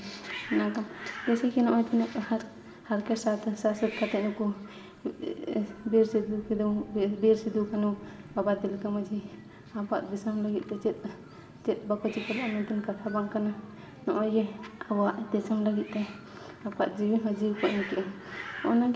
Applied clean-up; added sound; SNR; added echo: none; Hiss; 17 dB; reverberation time 1.1 s.